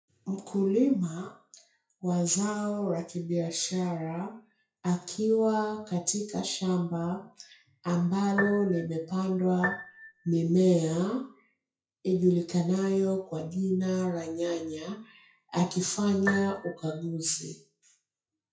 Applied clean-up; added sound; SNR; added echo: classical method WPE with log-MMSE.